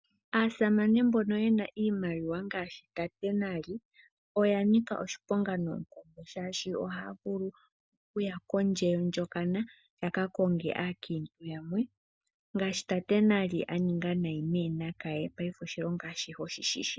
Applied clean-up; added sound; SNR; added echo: none; none; none; none.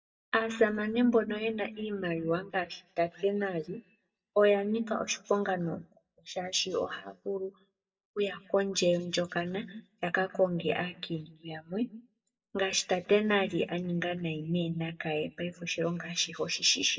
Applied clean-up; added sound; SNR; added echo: neural mask model DeepFilterNet 3.